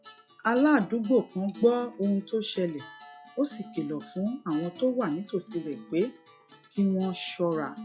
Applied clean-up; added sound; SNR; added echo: classical method log-MMSE.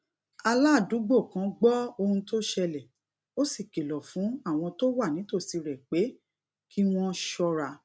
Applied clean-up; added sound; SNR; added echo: none; none; none; none.